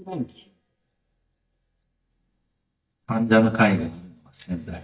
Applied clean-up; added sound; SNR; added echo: neural mask model DeepFilterNet 3.